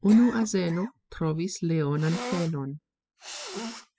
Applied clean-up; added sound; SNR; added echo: classical method spectral subtraction.